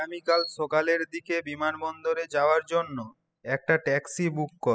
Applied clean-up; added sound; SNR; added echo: classical method spectral subtraction.